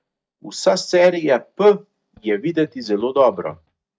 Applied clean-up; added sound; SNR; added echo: neural mask model DeepFilterNet 3.